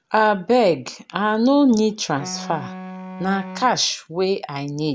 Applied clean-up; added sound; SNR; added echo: none; Wind instrument, woodwind instrument; 16 dB; none.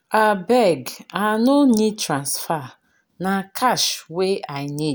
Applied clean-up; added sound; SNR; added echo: none; none; none; none.